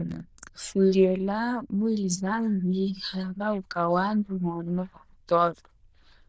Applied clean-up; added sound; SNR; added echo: neural diffusion model UNIVERSE++.